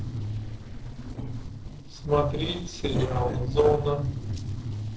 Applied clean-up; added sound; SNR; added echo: neural separator model SepFormer DNS4.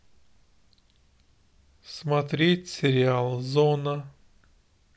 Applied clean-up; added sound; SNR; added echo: none; none; none; none.